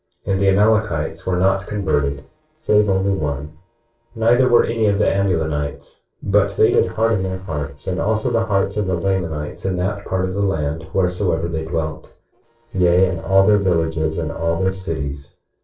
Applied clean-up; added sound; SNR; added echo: neural separator model SepFormer DNS4.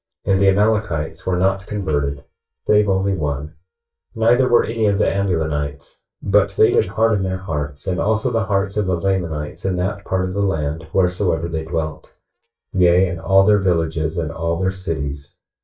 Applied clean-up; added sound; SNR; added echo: neural mask model DeepFilterNet 3.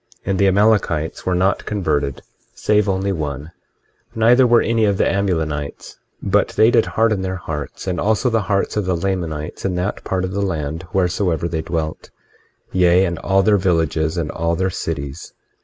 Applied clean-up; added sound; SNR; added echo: none; none; none; none.